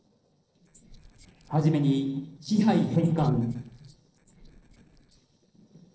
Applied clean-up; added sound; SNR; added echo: neural separator model SepFormer DNS4.